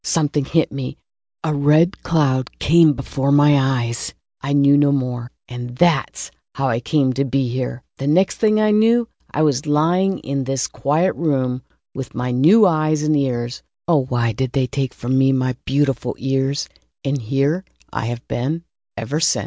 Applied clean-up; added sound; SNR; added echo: none; none; none; none.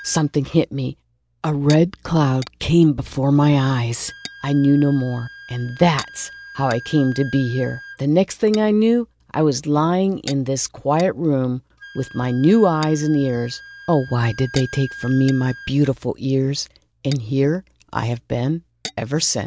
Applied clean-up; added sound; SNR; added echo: none; Wind instrument, woodwind instrument + Tap / Glass; 20 dB; none.